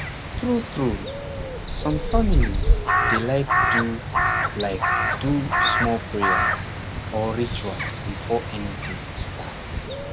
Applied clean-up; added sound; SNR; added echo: none; Crow; -4 dB; none.